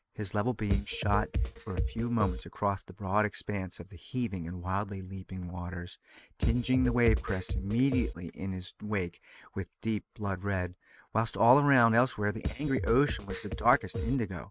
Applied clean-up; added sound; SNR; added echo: neural mask model RNNoise.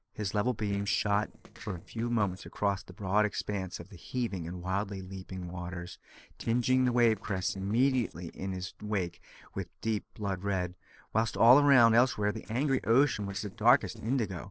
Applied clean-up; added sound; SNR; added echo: neural separator model SepFormer DNS4.